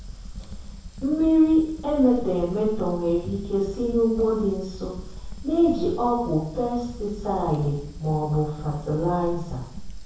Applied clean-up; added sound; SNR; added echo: none; Fire; 12 dB; reverberation time 0.7 s.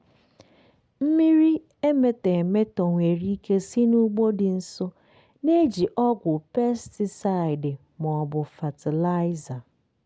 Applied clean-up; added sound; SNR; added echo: none; none; none; none.